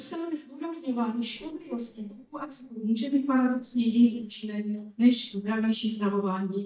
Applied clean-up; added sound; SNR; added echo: neural mask model DeepFilterNet 3.